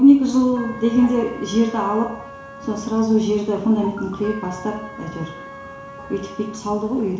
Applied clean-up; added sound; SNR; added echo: none; Trumpet; 18 dB; reverberation time 0.7 s.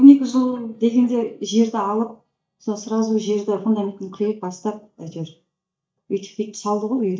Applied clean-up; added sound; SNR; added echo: neural mask model DeepFilterNet 3.